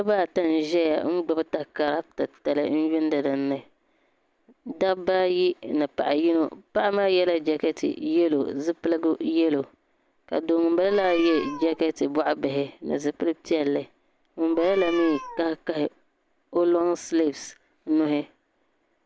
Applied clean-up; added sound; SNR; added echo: none; Meow; 13 dB; none.